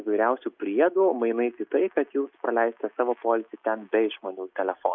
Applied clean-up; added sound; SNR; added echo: neural mask model Resemble Enhance denoiser.